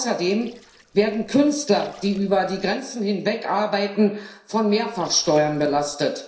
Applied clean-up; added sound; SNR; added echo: neural separator model SepFormer DNS4.